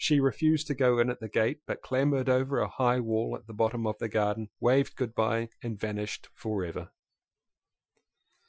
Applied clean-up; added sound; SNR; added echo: classical method Wiener filter.